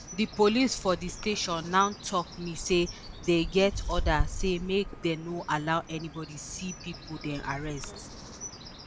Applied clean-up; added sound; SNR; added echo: none; Bird; 8 dB; none.